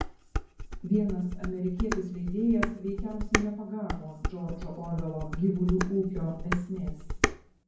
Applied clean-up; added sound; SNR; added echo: none; Dishes, pots, and pans; 3 dB; reverberation time 0.9 s.